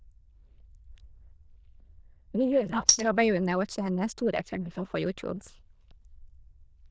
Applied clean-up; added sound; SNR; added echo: neural diffusion model UNIVERSE++.